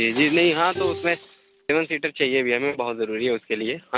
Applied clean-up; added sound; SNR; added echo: none; Shatter + Bowed string instrument; 13 dB; none.